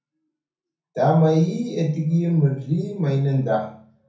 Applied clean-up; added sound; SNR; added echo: none; none; none; reverberation time 0.6 s.